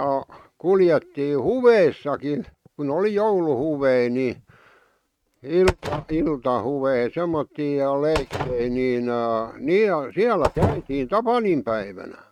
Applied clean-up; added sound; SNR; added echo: neural mask model RNNoise.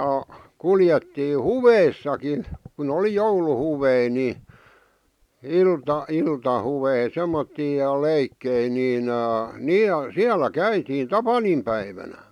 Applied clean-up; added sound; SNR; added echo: none; none; none; none.